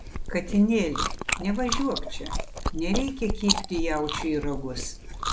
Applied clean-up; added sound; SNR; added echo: none; Chewing, mastication; 2 dB; none.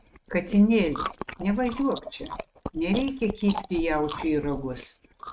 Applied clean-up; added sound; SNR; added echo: neural mask model RNNoise.